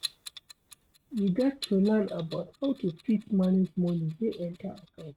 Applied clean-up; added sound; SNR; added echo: neural mask model RNNoise.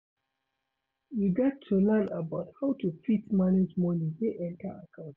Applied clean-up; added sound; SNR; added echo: none; none; none; none.